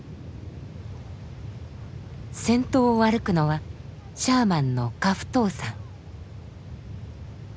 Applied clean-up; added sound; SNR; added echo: none; none; none; none.